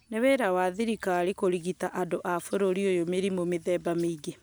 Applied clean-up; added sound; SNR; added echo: none; none; none; none.